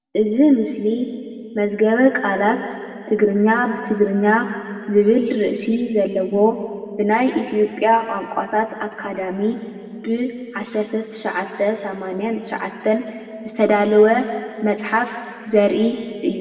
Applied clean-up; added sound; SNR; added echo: none; none; none; reverberation time 2.1 s.